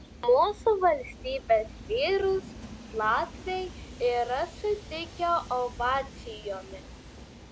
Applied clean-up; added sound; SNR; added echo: none; Train; 15 dB; none.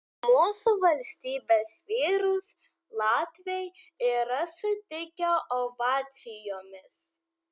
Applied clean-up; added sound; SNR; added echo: none; none; none; none.